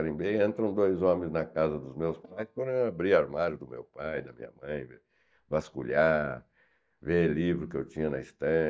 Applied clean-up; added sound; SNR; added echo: neural mask model DeepFilterNet 3.